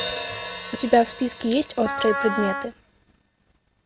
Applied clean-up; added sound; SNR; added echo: none; Wind instrument, woodwind instrument + Hi-hat; 6 dB; none.